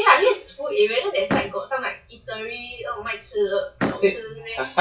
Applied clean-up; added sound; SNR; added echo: classical method WPE with log-MMSE.